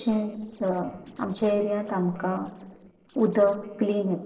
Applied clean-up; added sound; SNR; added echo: neural separator model SepFormer DNS4.